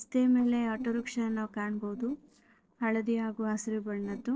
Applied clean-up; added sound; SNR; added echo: neural separator model SepFormer DNS4.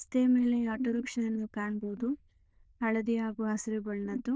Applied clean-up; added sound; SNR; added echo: neural diffusion model UNIVERSE++.